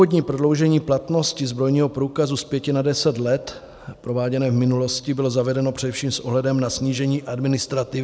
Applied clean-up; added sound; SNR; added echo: none; none; none; none.